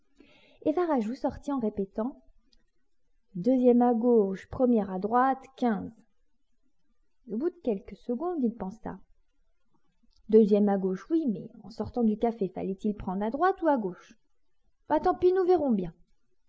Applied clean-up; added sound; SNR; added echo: none; none; none; none.